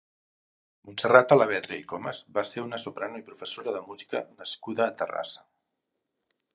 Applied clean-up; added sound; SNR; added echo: neural mask model DeepFilterNet 3.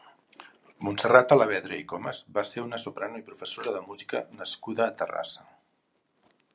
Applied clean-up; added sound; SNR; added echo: none; none; none; none.